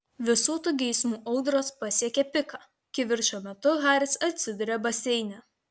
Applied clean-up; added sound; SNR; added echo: none; none; none; none.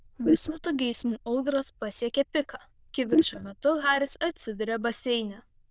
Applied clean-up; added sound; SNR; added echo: neural diffusion model UNIVERSE++.